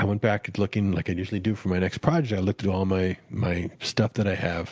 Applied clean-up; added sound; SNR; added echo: none; none; none; none.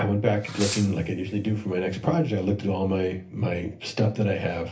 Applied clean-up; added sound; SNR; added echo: none; Fireworks; 15 dB; reverberation time 0.3 s.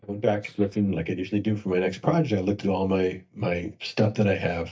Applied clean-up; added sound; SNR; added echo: neural mask model DeepFilterNet 3.